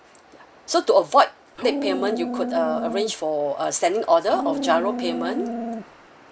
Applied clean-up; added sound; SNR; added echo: none; Dog; 5 dB; none.